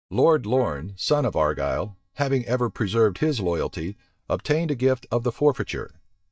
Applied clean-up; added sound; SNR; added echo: neural mask model DeepFilterNet 3.